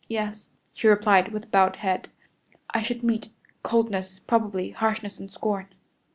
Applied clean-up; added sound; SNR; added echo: none; none; none; none.